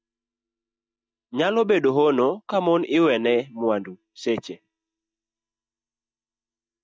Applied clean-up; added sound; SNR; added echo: neural mask model DeepFilterNet 3.